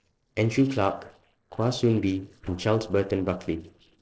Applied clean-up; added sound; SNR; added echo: neural separator model SepFormer DNS4.